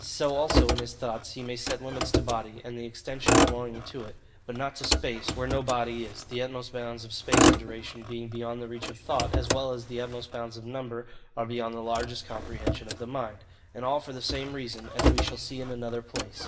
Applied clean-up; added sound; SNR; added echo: none; Motor vehicle (road); -3 dB; reverberation time 0.7 s.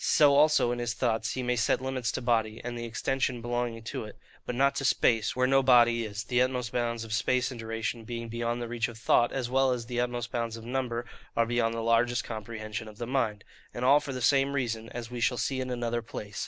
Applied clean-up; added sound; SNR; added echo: none; none; none; none.